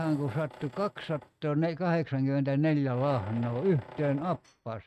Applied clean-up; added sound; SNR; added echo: neural mask model RNNoise.